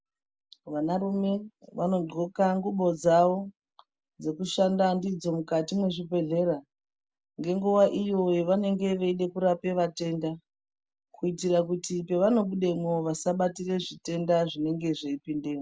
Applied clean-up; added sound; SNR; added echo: none; none; none; none.